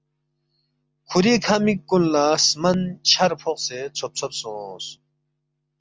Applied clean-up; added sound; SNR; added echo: none; none; none; none.